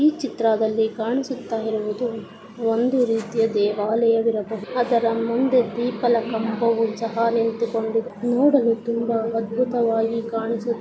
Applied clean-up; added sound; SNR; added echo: none; none; none; none.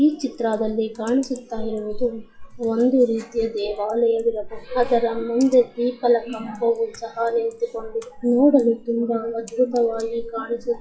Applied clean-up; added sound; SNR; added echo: classical method WPE with log-MMSE.